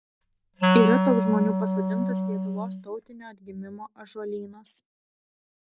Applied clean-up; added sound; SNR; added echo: none; Wind instrument, woodwind instrument; -4 dB; none.